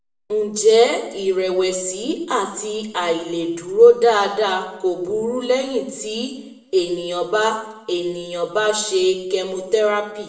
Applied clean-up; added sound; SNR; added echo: none; none; none; reverberation time 0.7 s.